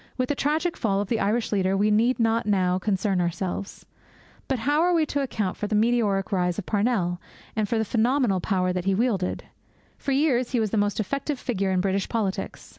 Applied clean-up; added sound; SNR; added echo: none; none; none; none.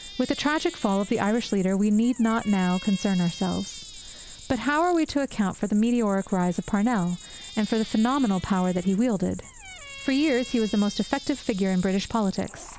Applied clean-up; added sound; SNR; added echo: none; Squeak + Cricket; 16 dB; none.